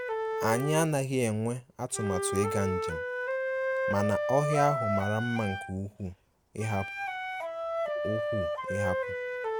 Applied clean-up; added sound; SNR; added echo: none; Wind instrument, woodwind instrument; 1 dB; none.